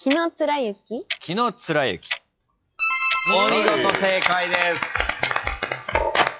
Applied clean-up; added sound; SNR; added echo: classical method log-MMSE.